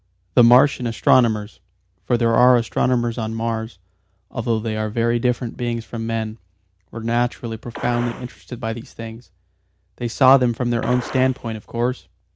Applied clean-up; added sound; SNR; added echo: none; Gunshot, gunfire; 15 dB; none.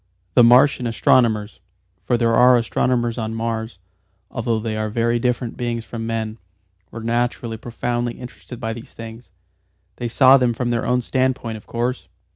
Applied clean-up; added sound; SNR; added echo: none; none; none; none.